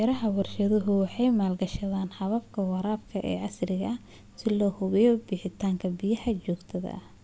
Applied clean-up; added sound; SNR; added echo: none; none; none; none.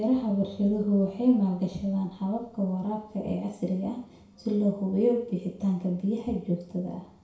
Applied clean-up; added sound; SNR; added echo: none; none; none; reverberation time 0.6 s.